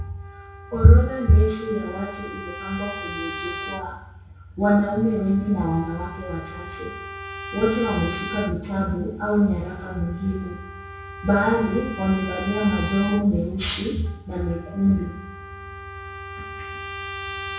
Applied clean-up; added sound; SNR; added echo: none; Trumpet; 13 dB; reverberation time 0.6 s.